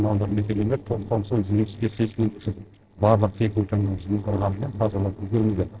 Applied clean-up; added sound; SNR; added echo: neural separator model SepFormer DNS4.